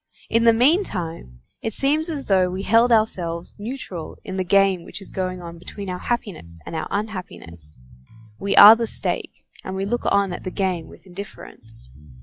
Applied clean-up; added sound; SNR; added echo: classical method log-MMSE.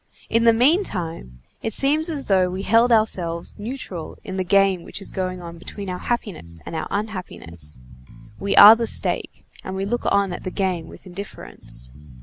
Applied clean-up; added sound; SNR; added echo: none; Bass guitar; 18 dB; none.